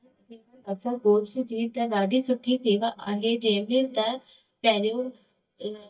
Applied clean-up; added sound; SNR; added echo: neural mask model DeepFilterNet 3.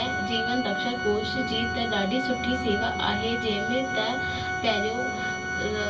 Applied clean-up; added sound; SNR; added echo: none; Organ; 2 dB; reverberation time 0.2 s.